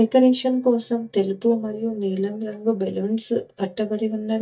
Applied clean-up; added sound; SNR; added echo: neural mask model DeepFilterNet 3.